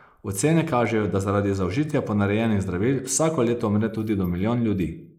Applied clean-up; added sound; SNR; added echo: neural mask model Resemble Enhance denoiser.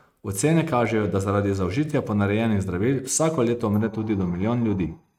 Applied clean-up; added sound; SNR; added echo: neural mask model RNNoise.